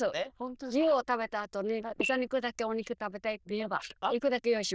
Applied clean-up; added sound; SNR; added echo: neural diffusion model UNIVERSE++.